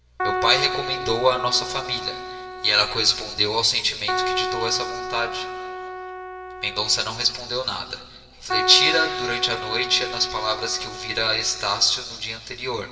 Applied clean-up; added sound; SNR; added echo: none; Keyboard (musical); 6 dB; reverberation time 2.0 s.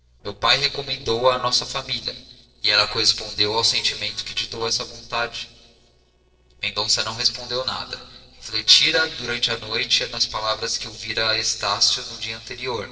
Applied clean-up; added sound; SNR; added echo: neural separator model SepFormer DNS4.